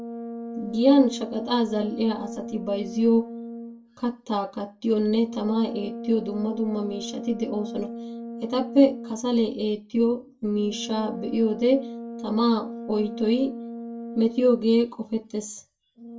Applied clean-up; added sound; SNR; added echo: none; Brass instrument; 11 dB; reverberation time 0.2 s.